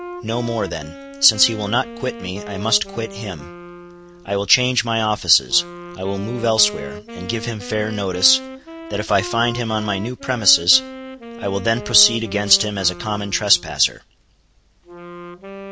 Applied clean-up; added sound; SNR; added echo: none; Wind instrument, woodwind instrument; 13 dB; none.